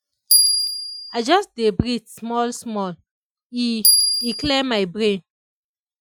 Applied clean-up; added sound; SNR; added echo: classical method Wiener filter.